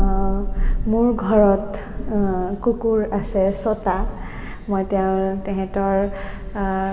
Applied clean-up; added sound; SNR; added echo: none; Thunder; 4 dB; reverberation time 2.5 s.